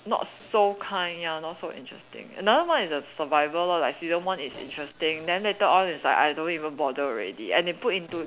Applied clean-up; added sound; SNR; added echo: none; none; none; none.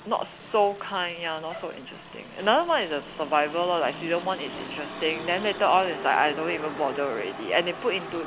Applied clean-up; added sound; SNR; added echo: none; Motor vehicle (road); 12 dB; none.